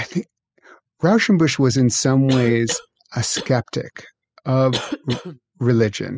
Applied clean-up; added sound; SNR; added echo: classical method spectral subtraction.